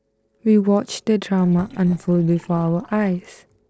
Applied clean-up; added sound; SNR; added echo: neural separator model SepFormer DNS4.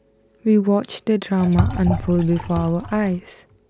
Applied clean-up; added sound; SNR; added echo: none; Liquid; 6 dB; none.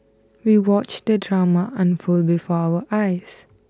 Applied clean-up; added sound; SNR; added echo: none; none; none; none.